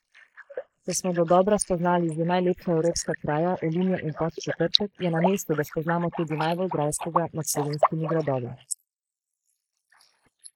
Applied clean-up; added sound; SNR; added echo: neural mask model Resemble Enhance denoiser.